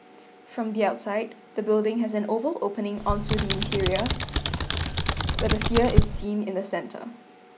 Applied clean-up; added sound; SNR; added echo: none; Computer keyboard; -3 dB; none.